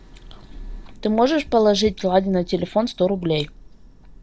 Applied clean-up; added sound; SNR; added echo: none; Thunder / Rain; 18 dB; none.